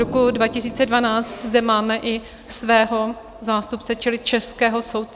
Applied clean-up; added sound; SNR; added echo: none; Explosion; 18 dB; none.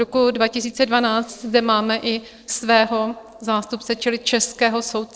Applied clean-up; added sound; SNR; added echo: neural separator model SepFormer DNS4.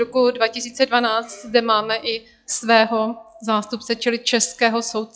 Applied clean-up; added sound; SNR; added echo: classical method log-MMSE.